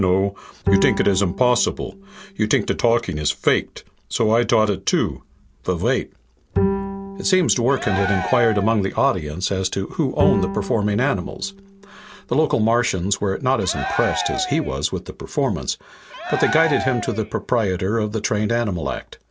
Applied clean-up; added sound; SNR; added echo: none; Cheering + Bowed string instrument; 7 dB; none.